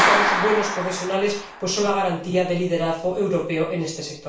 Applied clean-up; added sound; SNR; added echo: none; Clapping; 3 dB; reverberation time 0.4 s.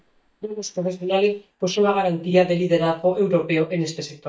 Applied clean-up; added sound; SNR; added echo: neural mask model DeepFilterNet 3.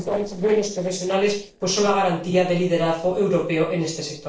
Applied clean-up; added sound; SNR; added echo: neural separator model SepFormer DNS4.